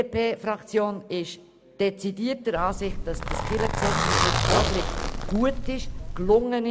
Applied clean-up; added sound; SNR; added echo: none; Zipper (clothing); -1 dB; none.